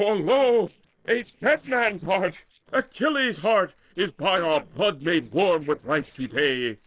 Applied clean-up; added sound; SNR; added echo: neural separator model SepFormer DNS4.